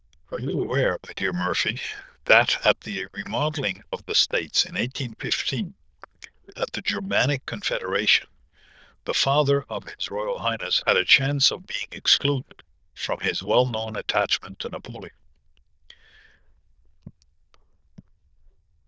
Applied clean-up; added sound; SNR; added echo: neural diffusion model UNIVERSE++.